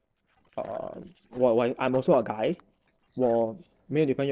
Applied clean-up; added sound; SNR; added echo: neural separator model SepFormer DNS4.